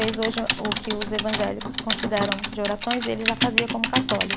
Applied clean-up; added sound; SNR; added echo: none; Typing; -1 dB; none.